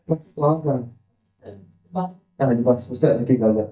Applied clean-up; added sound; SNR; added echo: neural mask model DeepFilterNet 3.